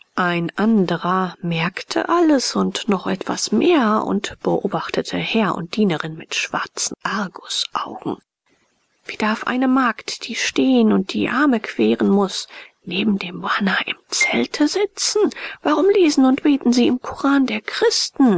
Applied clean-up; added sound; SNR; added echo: none; Marimba, xylophone; 10 dB; none.